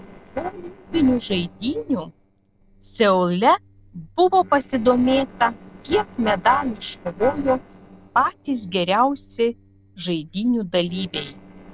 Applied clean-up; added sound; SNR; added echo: neural separator model SepFormer DNS4.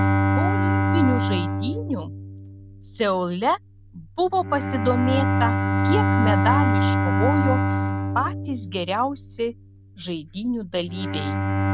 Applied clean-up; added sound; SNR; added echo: none; Bowed string instrument; -3 dB; none.